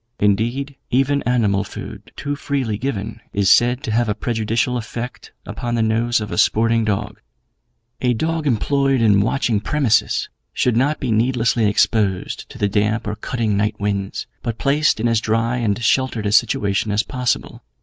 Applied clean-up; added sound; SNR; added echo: none; none; none; none.